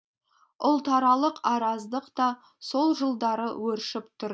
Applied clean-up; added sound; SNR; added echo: none; none; none; none.